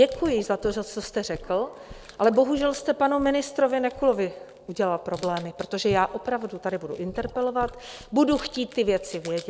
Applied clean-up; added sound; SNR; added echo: none; Sink (filling or washing) / Gurgling / Liquid + Wild animals; 19 dB; none.